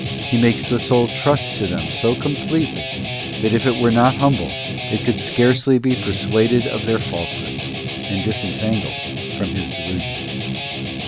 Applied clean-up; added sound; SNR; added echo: none; Guitar; 3 dB; none.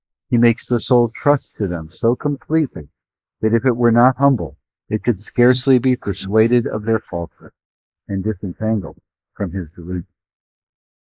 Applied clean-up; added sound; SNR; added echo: neural mask model Resemble Enhance denoiser.